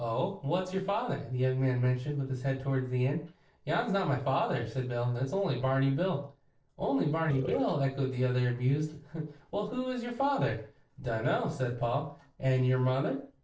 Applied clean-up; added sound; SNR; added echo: neural separator model SepFormer DNS4.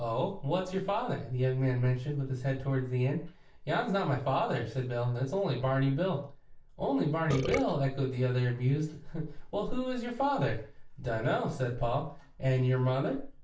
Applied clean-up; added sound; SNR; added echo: none; Burping, eructation; 3 dB; reverberation time 0.4 s.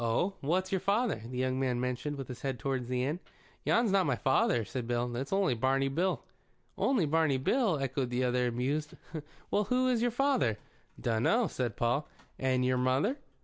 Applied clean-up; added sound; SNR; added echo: none; none; none; none.